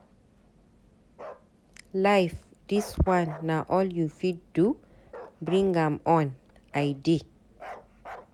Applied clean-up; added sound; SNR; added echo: none; Bark; 20 dB; none.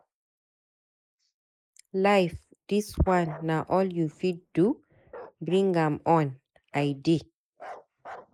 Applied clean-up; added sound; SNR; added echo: neural mask model Resemble Enhance denoiser.